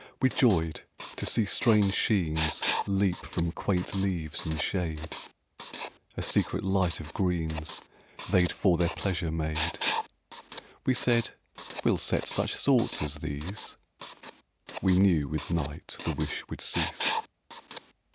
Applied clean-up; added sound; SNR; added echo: none; Writing; 5 dB; none.